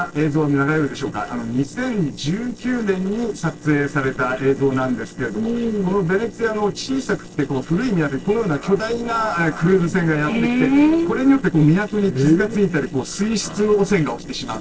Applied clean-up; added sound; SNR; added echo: neural separator model SepFormer DNS4.